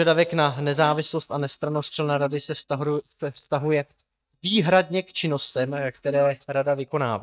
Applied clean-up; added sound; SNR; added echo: neural mask model DeepFilterNet 3.